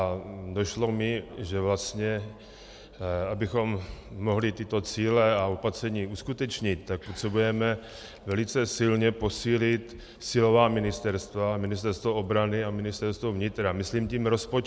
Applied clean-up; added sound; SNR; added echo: none; none; none; none.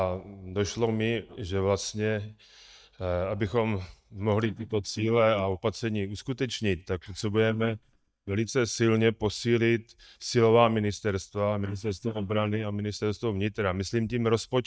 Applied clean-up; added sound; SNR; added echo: neural mask model DeepFilterNet 3.